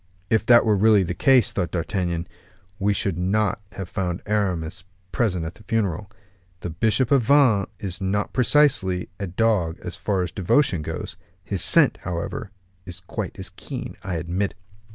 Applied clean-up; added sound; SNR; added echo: none; none; none; none.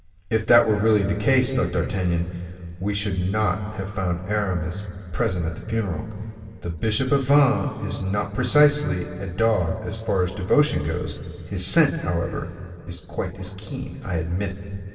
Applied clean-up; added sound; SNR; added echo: none; none; none; reverberation time 2.7 s.